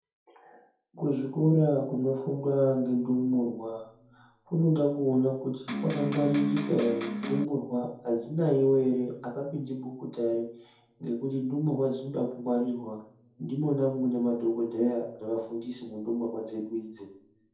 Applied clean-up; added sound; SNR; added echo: none; Electric guitar; 4 dB; reverberation time 0.6 s.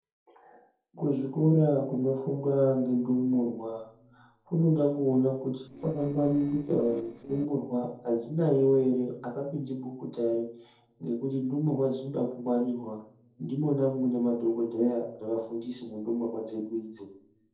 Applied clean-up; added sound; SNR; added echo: neural separator model SepFormer DNS4.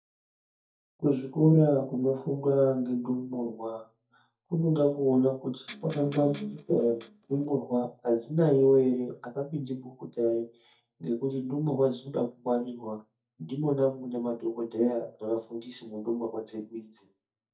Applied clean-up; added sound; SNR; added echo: neural mask model DeepFilterNet 3.